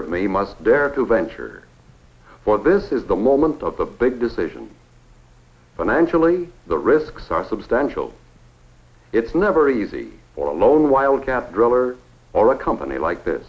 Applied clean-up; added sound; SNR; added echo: none; none; none; none.